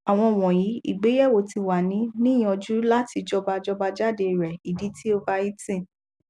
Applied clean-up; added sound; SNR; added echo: none; none; none; none.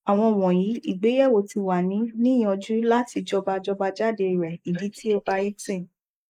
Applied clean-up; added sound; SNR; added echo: neural mask model Resemble Enhance denoiser.